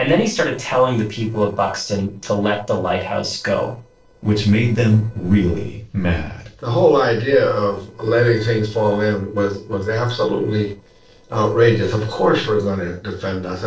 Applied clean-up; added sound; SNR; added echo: neural separator model SepFormer DNS4.